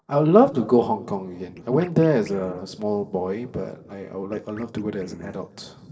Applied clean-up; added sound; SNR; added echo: neural separator model SepFormer DNS4.